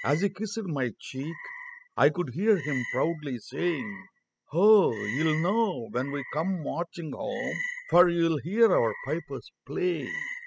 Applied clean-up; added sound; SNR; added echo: classical method spectral subtraction.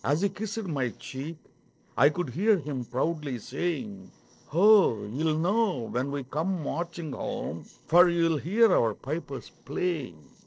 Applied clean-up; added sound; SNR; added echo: neural separator model SepFormer DNS4.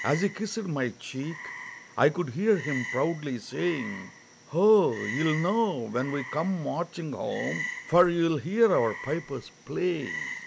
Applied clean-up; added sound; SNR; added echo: none; Frog; 13 dB; none.